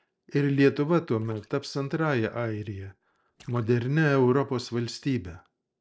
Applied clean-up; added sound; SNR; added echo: neural separator model SepFormer DNS4.